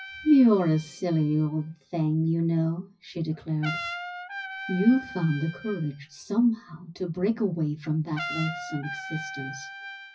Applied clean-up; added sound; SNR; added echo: classical method WPE with log-MMSE.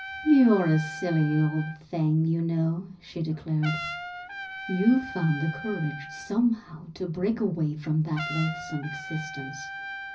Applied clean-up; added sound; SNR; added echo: none; Trumpet; 12 dB; reverberation time 0.4 s.